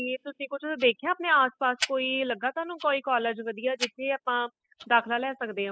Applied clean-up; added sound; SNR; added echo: classical method spectral subtraction.